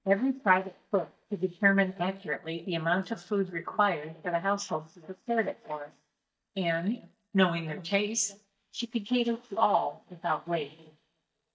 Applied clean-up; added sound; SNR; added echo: neural mask model DeepFilterNet 3.